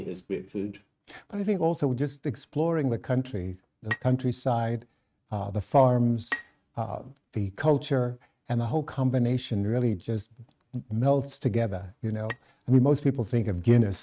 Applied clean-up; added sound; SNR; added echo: neural mask model RNNoise.